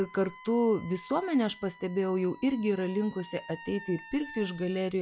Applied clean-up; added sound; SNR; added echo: classical method log-MMSE.